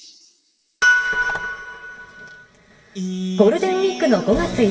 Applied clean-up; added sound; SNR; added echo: none; Telephone; 20 dB; reverberation time 2.0 s.